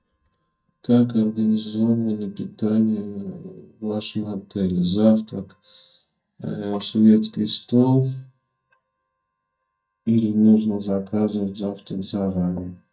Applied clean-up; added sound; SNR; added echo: neural mask model DeepFilterNet 3.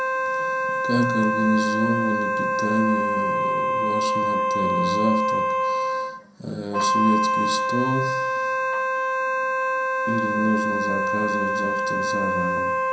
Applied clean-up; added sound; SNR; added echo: none; Wind instrument, woodwind instrument; -4 dB; reverberation time 0.6 s.